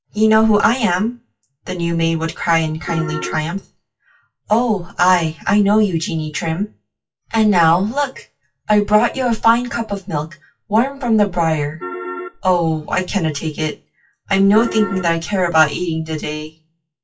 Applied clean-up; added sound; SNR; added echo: classical method WPE with log-MMSE.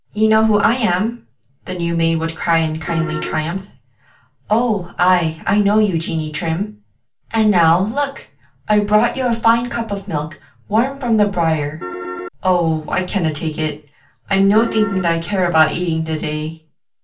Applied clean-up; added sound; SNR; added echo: none; Piano; 7 dB; reverberation time 0.2 s.